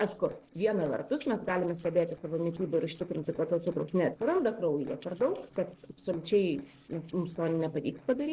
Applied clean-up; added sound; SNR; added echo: neural separator model SepFormer DNS4.